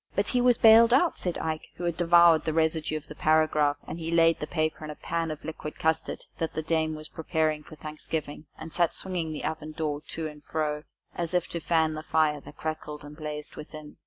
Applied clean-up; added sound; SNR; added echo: none; none; none; none.